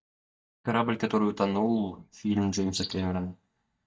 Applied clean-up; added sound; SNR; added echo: neural mask model DeepFilterNet 3.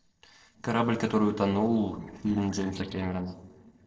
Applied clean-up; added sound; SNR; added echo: neural separator model SepFormer DNS4.